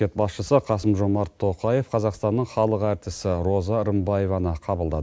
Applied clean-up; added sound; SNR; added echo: none; none; none; none.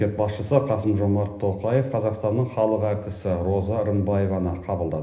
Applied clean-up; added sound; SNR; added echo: none; none; none; reverberation time 1.1 s.